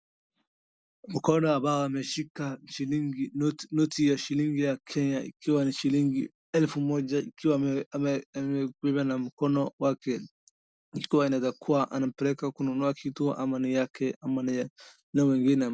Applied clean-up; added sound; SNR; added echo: none; none; none; none.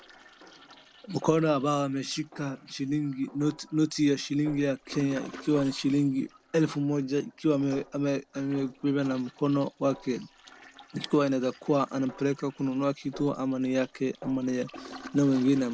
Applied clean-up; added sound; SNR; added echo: none; Toilet flush + Snare drum; 20 dB; none.